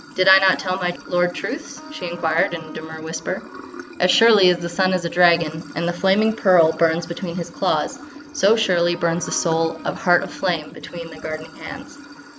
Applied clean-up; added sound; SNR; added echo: none; Sink (filling or washing) / Water + Trumpet; 17 dB; none.